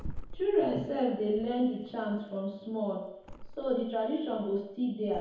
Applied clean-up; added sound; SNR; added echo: none; Thump, thud; 13 dB; reverberation time 2.0 s.